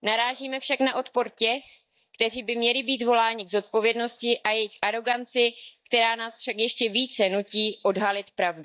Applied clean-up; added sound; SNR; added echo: neural mask model DeepFilterNet 3.